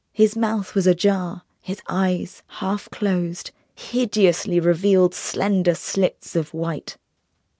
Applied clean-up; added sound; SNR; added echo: none; none; none; none.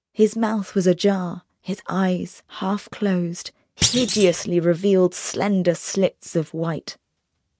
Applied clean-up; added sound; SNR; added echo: neural mask model RNNoise.